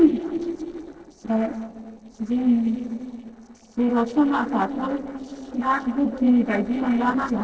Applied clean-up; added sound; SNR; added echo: neural separator model SepFormer DNS4.